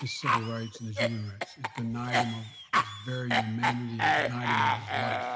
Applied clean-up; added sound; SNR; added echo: none; Cough; -4 dB; none.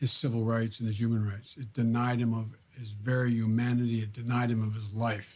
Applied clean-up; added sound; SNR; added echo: none; none; none; none.